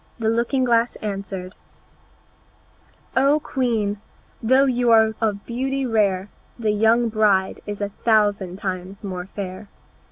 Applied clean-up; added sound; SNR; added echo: none; none; none; none.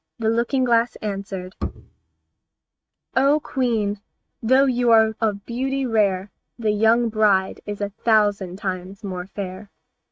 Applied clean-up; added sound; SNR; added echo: neural mask model RNNoise.